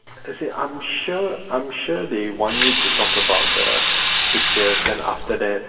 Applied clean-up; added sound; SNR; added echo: none; Sink (filling or washing) / Water tap, faucet; -4 dB; reverberation time 2.1 s.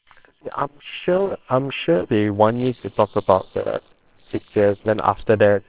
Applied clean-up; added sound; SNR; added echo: neural separator model SepFormer WHAMR!.